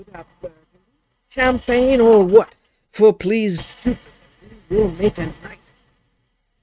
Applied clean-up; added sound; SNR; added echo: neural mask model RNNoise.